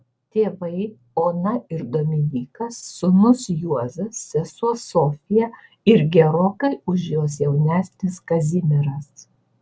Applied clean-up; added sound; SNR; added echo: none; none; none; none.